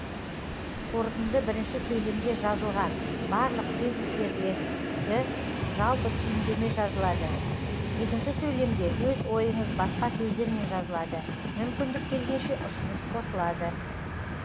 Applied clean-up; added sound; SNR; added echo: none; Train; 0 dB; none.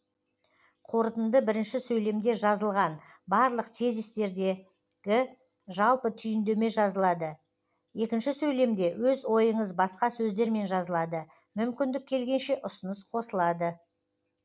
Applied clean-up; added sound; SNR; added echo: none; none; none; none.